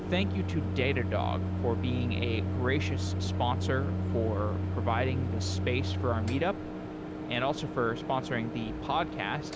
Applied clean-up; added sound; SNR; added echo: none; Microwave oven; -1 dB; none.